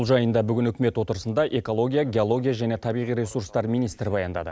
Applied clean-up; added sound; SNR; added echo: none; none; none; none.